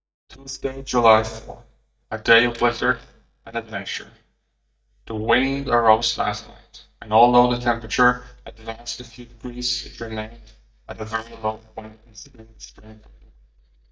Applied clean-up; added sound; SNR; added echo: neural mask model DeepFilterNet 3.